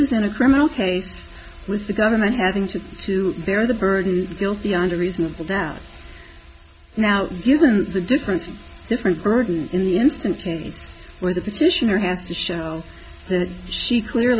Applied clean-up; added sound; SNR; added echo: none; none; none; none.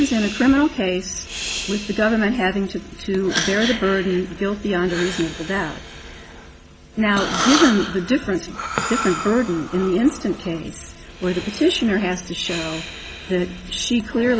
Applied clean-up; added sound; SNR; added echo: none; Breathing; 9 dB; none.